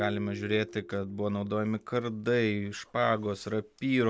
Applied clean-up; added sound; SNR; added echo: none; Marimba, xylophone; 18 dB; none.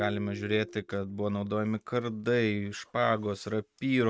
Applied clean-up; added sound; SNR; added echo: neural mask model RNNoise.